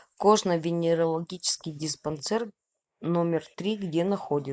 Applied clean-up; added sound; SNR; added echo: neural mask model Resemble Enhance denoiser.